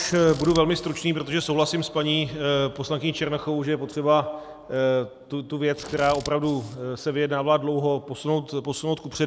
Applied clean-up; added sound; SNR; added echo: none; Scissors; 17 dB; none.